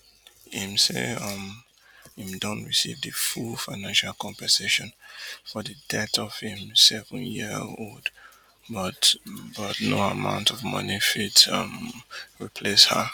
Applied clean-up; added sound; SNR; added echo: none; none; none; none.